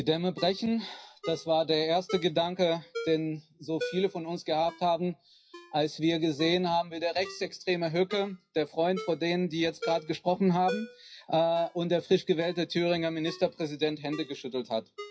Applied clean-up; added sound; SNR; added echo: classical method WPE with log-MMSE.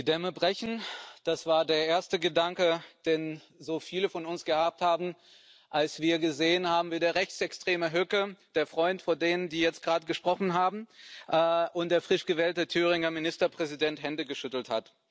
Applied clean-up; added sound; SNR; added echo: none; none; none; none.